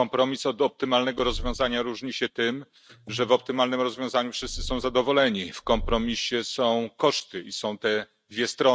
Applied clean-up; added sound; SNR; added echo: neural mask model RNNoise.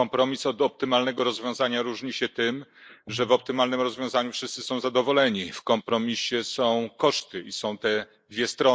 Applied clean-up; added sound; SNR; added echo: neural mask model Resemble Enhance denoiser.